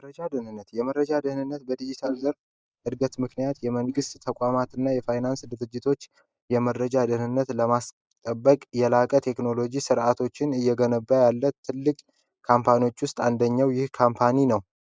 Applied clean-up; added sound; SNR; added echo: neural mask model Resemble Enhance denoiser.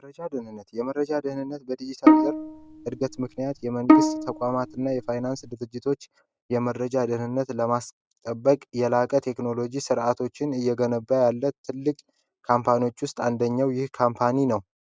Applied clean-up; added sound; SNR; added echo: none; Bowed string instrument; -3 dB; none.